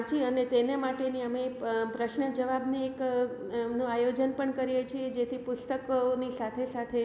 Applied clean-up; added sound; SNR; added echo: none; none; none; none.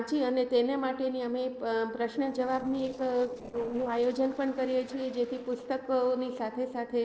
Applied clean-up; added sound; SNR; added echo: neural separator model SepFormer DNS4.